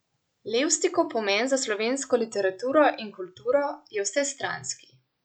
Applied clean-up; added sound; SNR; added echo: none; none; none; none.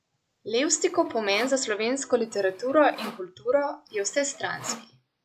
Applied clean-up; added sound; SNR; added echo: none; Electric guitar + Sawing; 18 dB; none.